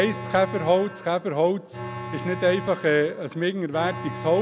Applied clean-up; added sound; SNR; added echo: none; Alarm; 11 dB; none.